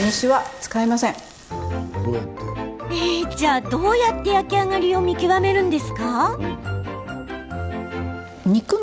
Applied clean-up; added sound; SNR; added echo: none; none; none; none.